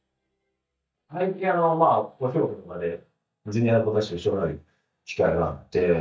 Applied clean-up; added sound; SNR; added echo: neural mask model DeepFilterNet 3.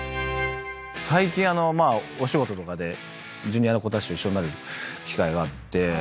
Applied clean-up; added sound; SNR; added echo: none; none; none; none.